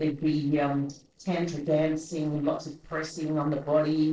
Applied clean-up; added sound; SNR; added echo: neural separator model SepFormer DNS4.